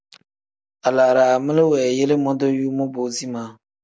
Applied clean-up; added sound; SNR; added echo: none; none; none; none.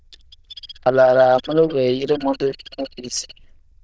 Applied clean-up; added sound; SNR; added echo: neural diffusion model UNIVERSE++.